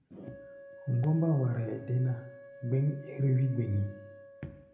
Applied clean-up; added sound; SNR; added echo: none; Wind instrument, woodwind instrument; 19 dB; reverberation time 0.9 s.